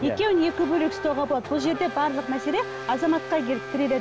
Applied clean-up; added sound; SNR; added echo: none; Race car, auto racing / Accelerating, revving, vroom; 10 dB; none.